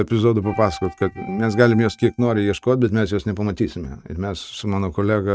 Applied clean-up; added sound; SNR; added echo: neural mask model RNNoise.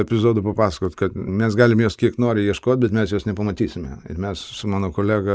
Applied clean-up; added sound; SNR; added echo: neural mask model Resemble Enhance denoiser.